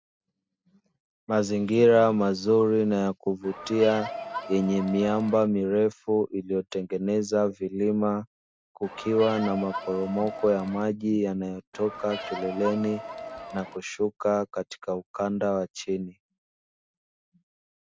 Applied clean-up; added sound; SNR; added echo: none; Crowd; 10 dB; none.